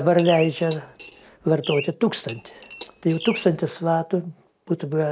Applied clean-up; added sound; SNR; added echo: none; Cutlery, silverware / Dishes, pots, and pans + Bird; 15 dB; none.